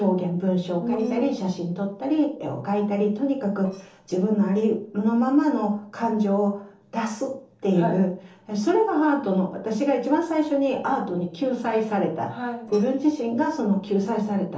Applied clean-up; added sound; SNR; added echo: neural separator model SepFormer DNS4.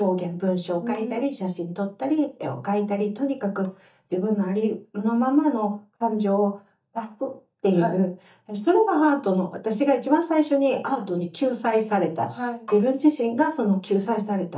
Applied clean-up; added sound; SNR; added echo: neural mask model DeepFilterNet 3.